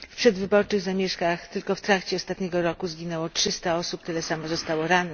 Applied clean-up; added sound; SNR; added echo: none; none; none; none.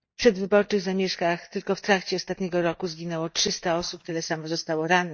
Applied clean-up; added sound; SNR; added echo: neural mask model DeepFilterNet 3.